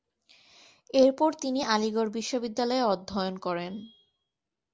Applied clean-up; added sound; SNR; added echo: none; none; none; none.